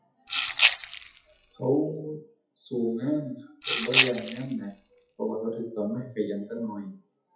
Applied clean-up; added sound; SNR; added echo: classical method WPE with log-MMSE.